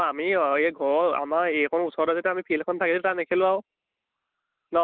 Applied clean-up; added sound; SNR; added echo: none; none; none; none.